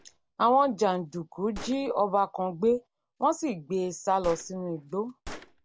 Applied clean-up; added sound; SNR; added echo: none; Gunshot, gunfire; 19 dB; none.